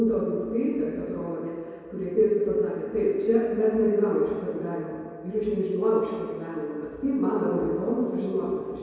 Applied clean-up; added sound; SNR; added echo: none; none; none; reverberation time 2.2 s.